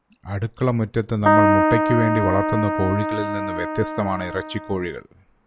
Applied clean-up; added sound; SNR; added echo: none; Keyboard (musical); -2 dB; none.